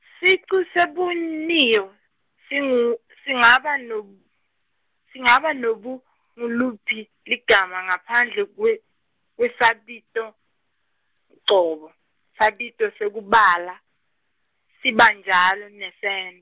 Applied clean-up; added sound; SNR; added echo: none; none; none; none.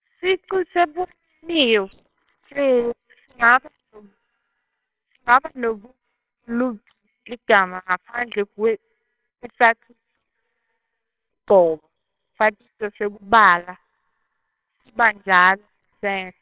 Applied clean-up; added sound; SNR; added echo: neural separator model SepFormer WHAMR!.